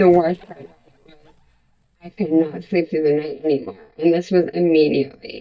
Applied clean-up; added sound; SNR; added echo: neural mask model DeepFilterNet 3.